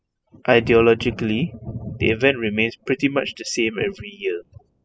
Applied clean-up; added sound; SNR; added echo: classical method spectral subtraction.